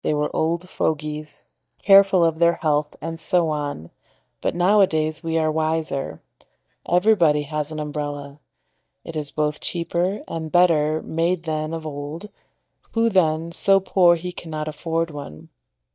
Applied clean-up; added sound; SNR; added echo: neural mask model DeepFilterNet 3.